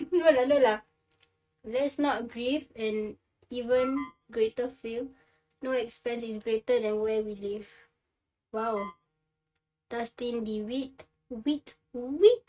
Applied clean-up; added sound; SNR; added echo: neural mask model RNNoise.